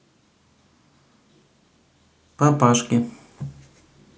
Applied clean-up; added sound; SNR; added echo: none; none; none; none.